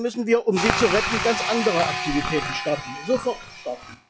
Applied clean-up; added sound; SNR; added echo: classical method log-MMSE.